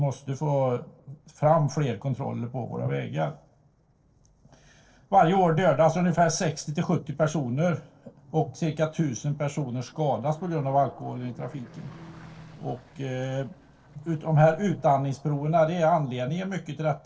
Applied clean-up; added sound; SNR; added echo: neural separator model SepFormer DNS4.